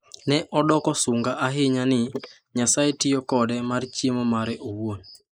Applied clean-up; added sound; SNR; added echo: neural mask model Resemble Enhance denoiser.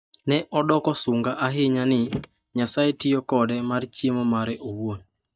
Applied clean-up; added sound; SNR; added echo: neural mask model DeepFilterNet 3.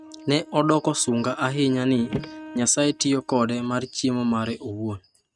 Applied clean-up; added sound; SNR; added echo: neural mask model RNNoise.